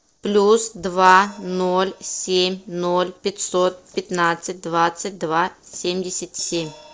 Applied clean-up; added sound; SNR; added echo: neural separator model SepFormer DNS4.